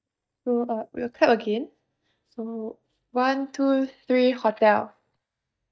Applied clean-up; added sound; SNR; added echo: neural mask model DeepFilterNet 3.